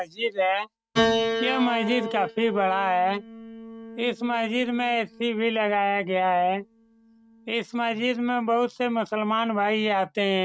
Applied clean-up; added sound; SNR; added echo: neural mask model RNNoise.